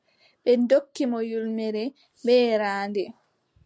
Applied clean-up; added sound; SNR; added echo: none; none; none; none.